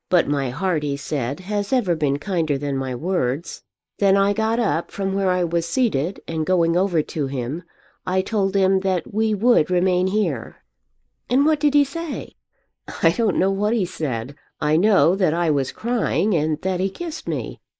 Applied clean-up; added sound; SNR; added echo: neural mask model Resemble Enhance denoiser.